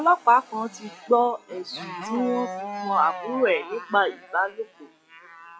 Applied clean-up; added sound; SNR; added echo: classical method log-MMSE.